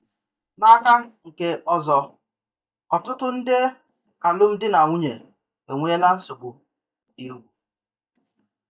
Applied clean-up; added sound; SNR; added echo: neural mask model DeepFilterNet 3.